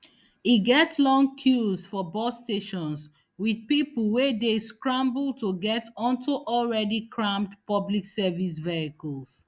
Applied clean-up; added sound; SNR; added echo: none; none; none; none.